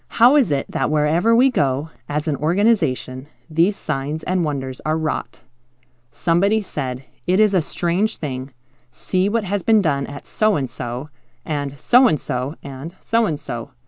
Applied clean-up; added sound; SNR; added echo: none; none; none; none.